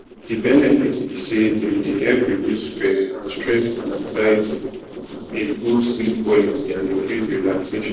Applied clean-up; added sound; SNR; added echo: neural separator model SepFormer DNS4.